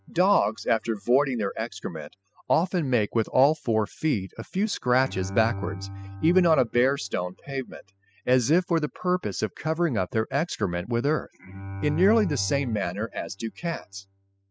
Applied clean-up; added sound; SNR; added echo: classical method spectral subtraction.